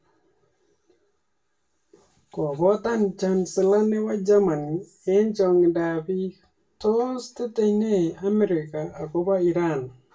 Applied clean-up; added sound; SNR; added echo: none; none; none; reverberation time 0.2 s.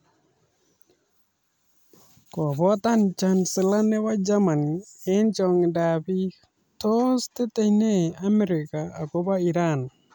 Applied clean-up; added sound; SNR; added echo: none; none; none; none.